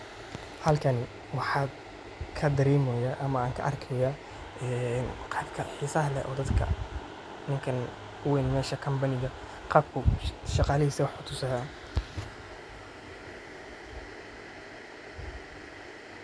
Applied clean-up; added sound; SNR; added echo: none; none; none; none.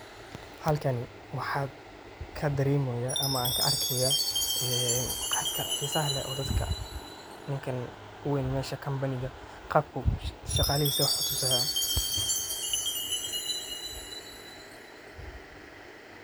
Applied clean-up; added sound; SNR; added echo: none; Chime; 1 dB; none.